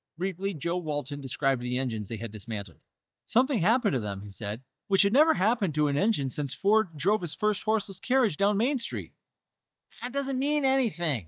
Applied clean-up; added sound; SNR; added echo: neural mask model DeepFilterNet 3.